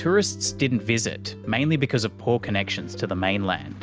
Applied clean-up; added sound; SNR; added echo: none; none; none; none.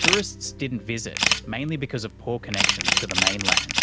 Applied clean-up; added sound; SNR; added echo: none; Camera; -5 dB; none.